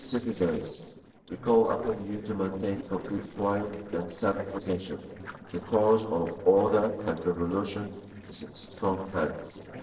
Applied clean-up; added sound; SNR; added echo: neural separator model SepFormer DNS4.